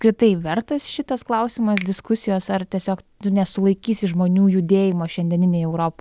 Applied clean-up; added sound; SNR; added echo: none; Finger snapping; 20 dB; none.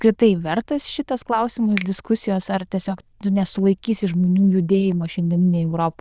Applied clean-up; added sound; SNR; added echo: neural diffusion model UNIVERSE++.